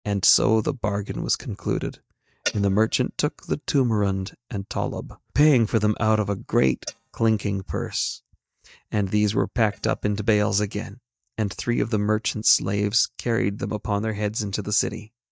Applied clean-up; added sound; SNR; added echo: neural mask model DeepFilterNet 3.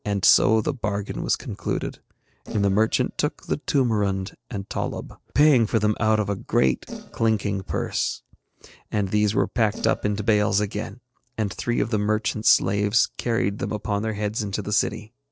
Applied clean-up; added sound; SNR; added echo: neural separator model SepFormer DNS4.